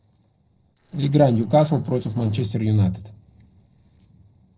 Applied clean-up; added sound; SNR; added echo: neural separator model SepFormer DNS4.